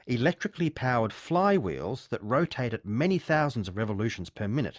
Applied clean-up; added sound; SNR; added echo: none; none; none; none.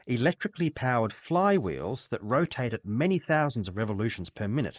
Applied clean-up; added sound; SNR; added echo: neural mask model Resemble Enhance denoiser.